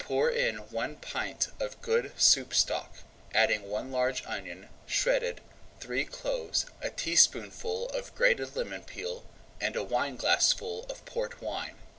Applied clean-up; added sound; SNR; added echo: none; none; none; none.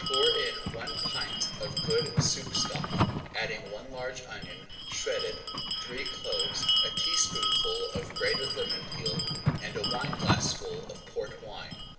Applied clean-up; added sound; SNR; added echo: none; Bell; -3 dB; reverberation time 0.8 s.